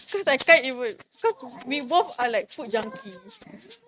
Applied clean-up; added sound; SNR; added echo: neural mask model RNNoise.